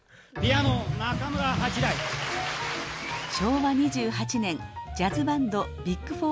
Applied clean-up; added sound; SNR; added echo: none; Bowed string instrument; 18 dB; none.